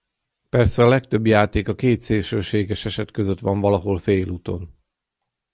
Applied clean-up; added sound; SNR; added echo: none; none; none; none.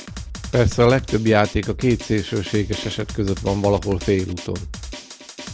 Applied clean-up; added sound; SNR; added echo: none; Drum; 12 dB; none.